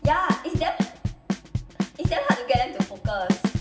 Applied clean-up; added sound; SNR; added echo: none; Bass drum / Snare drum / Drum kit; -1 dB; reverberation time 1.1 s.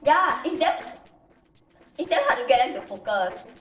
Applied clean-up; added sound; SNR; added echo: neural separator model SepFormer DNS4.